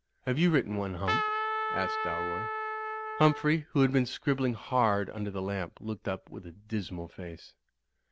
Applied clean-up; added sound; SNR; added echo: none; Trumpet; 3 dB; none.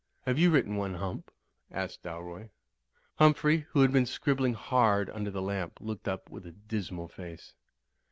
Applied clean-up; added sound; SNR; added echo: none; none; none; none.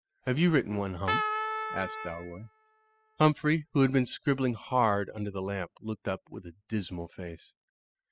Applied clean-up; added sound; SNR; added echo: classical method spectral subtraction.